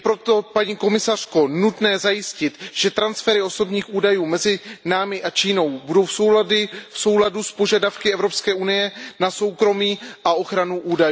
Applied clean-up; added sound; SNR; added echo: none; none; none; none.